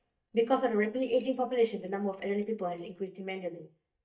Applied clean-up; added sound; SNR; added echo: neural mask model DeepFilterNet 3.